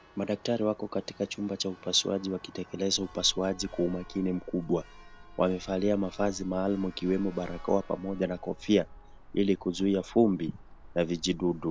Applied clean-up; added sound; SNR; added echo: none; Church bell; 18 dB; none.